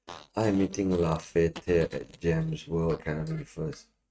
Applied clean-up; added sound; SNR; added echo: neural mask model RNNoise.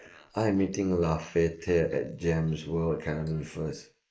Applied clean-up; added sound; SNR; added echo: neural mask model Resemble Enhance denoiser.